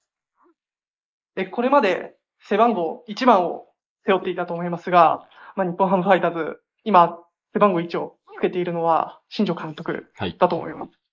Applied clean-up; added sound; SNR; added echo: neural mask model Resemble Enhance denoiser.